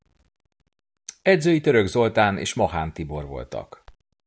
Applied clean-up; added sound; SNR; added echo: none; none; none; none.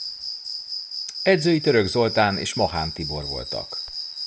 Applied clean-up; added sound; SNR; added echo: none; Cricket; 8 dB; none.